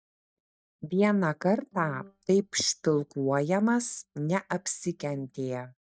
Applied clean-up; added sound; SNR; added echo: neural mask model DeepFilterNet 3.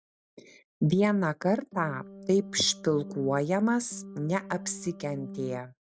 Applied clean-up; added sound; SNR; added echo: none; Organ; 14 dB; none.